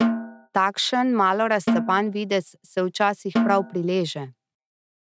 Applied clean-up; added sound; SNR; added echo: neural mask model RNNoise.